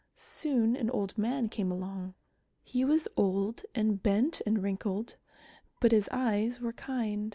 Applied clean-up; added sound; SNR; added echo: none; none; none; none.